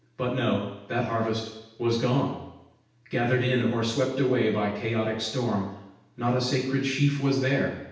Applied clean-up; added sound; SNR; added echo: none; none; none; reverberation time 0.9 s.